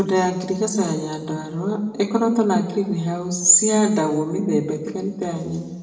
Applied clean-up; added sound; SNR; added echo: none; none; none; reverberation time 1.0 s.